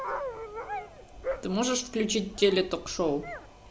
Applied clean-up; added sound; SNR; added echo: none; Dog; 9 dB; none.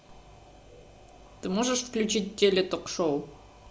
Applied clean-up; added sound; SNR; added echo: none; none; none; none.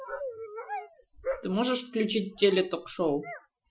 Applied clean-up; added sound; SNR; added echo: classical method Wiener filter.